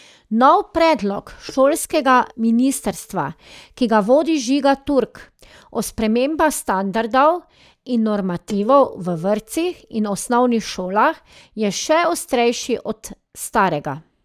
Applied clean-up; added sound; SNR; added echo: neural mask model DeepFilterNet 3.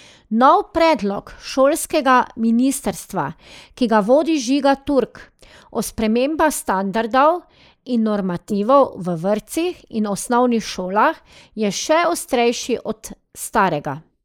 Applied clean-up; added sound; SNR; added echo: neural mask model Resemble Enhance denoiser.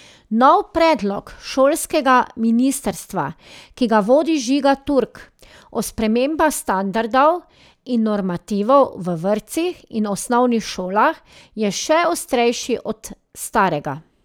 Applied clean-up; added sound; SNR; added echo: none; none; none; none.